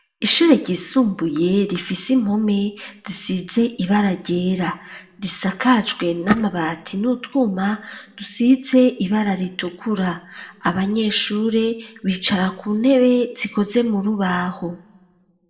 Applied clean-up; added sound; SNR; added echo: none; none; none; reverberation time 0.7 s.